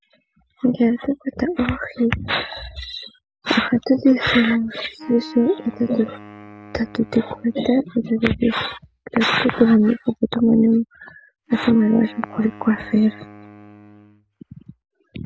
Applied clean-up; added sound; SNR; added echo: none; Wind instrument, woodwind instrument; 19 dB; none.